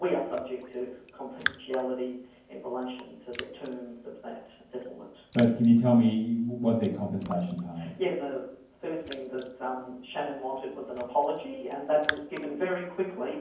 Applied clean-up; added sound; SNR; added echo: none; Raindrop; 14 dB; reverberation time 0.9 s.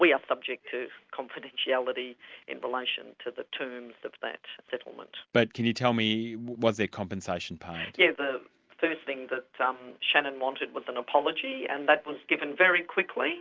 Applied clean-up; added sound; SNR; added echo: none; none; none; none.